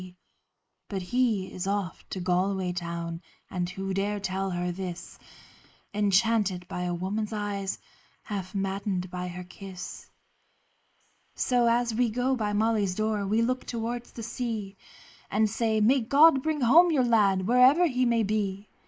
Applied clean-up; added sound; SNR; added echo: neural mask model Resemble Enhance denoiser.